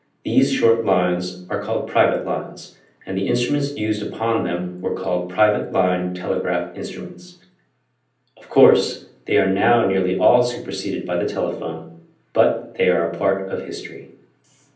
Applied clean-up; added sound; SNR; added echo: none; none; none; reverberation time 0.6 s.